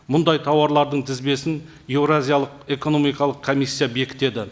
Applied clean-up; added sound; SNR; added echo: none; none; none; none.